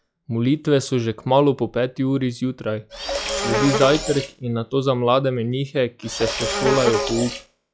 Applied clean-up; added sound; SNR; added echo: classical method log-MMSE.